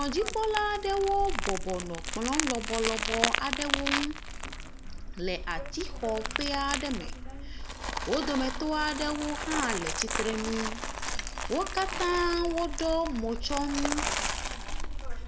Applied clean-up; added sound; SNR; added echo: none; Crumpling, crinkling; 1 dB; none.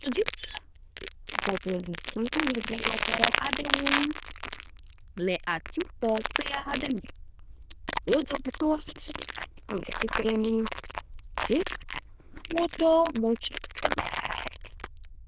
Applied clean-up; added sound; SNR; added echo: neural diffusion model UNIVERSE++.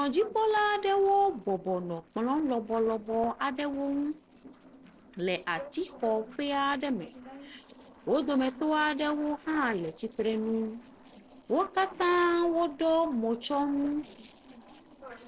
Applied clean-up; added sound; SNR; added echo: neural separator model SepFormer DNS4.